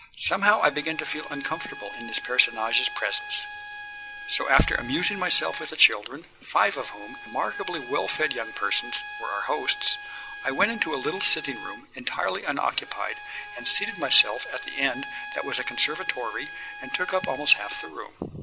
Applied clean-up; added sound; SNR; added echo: none; Bowed string instrument; 11 dB; none.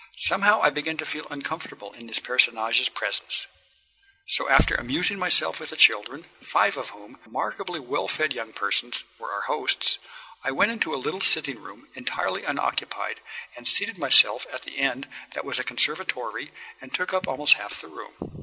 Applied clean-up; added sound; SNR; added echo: none; none; none; none.